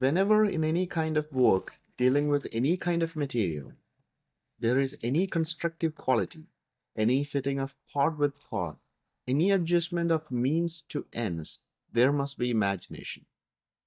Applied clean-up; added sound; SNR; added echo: neural mask model DeepFilterNet 3.